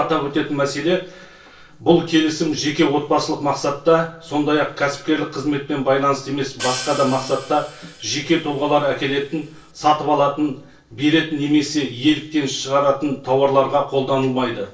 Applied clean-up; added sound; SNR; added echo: neural separator model SepFormer DNS4.